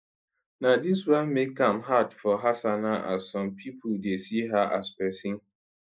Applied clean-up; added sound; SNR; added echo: neural mask model Resemble Enhance denoiser.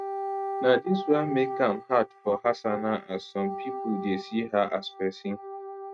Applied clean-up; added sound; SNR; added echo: neural mask model RNNoise.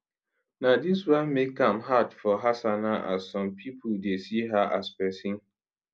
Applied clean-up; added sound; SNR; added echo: none; none; none; none.